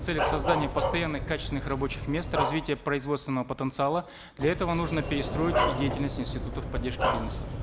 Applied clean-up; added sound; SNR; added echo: none; Sliding door + Bark; 1 dB; none.